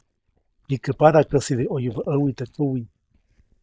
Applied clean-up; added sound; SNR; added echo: neural mask model DeepFilterNet 3.